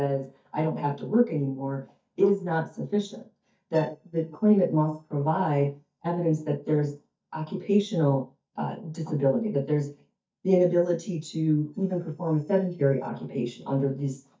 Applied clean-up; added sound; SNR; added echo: neural mask model DeepFilterNet 3.